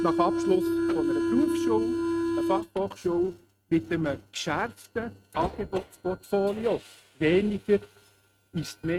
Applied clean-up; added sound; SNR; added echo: neural mask model RNNoise.